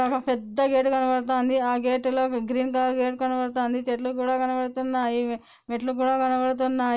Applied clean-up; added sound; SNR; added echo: none; none; none; none.